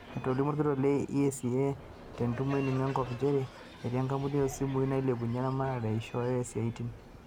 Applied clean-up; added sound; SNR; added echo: none; Thunder / Rain + Crowd; 17 dB; none.